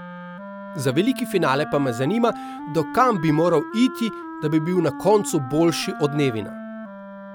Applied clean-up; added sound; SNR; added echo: none; Wind instrument, woodwind instrument; 12 dB; none.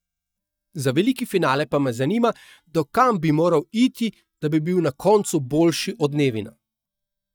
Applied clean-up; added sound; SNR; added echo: neural mask model DeepFilterNet 3.